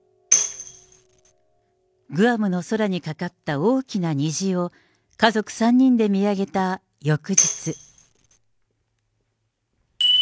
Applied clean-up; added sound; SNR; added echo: none; Tambourine; 2 dB; none.